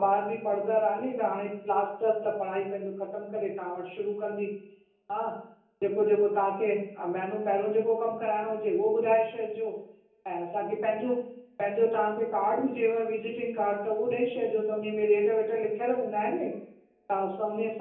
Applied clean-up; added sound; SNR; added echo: none; none; none; reverberation time 0.7 s.